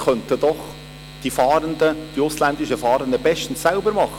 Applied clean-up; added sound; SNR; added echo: none; none; none; none.